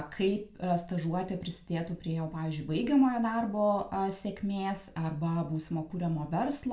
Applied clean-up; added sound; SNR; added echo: none; none; none; reverberation time 0.3 s.